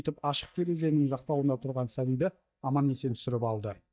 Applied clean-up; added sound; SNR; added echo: neural mask model DeepFilterNet 3.